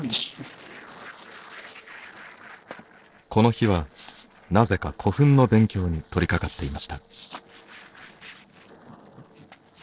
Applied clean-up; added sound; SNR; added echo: neural separator model SepFormer DNS4.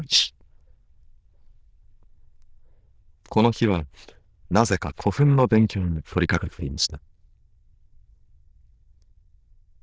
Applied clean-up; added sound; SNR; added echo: neural diffusion model UNIVERSE++.